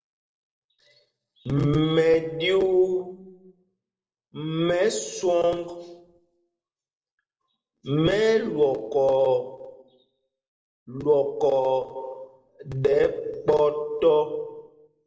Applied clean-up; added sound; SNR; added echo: neural separator model SepFormer DNS4.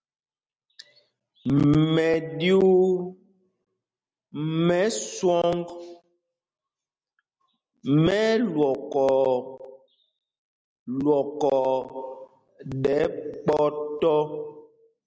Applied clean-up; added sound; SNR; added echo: none; none; none; none.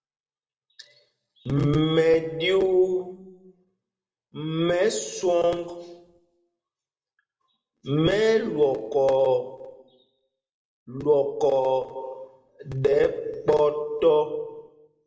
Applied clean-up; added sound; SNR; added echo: none; Telephone; 16 dB; reverberation time 0.7 s.